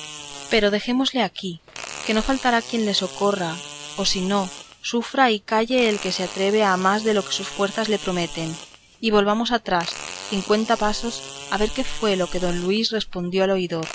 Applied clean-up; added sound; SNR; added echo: none; Fart; 14 dB; none.